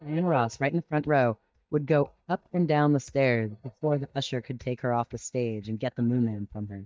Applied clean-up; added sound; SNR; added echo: neural mask model DeepFilterNet 3.